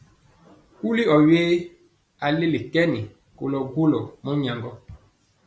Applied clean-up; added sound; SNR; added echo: none; none; none; none.